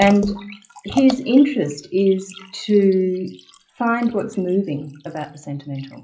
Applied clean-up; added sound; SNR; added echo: classical method WPE with log-MMSE.